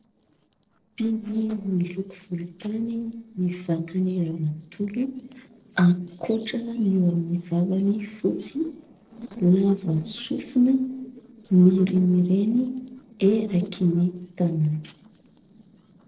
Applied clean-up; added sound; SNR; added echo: neural separator model SepFormer DNS4.